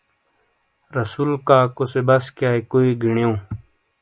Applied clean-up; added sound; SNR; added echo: none; none; none; none.